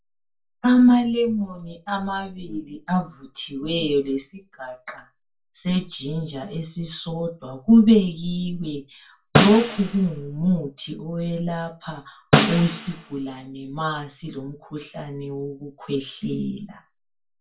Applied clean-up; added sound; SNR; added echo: none; Snare drum; 0 dB; reverberation time 0.2 s.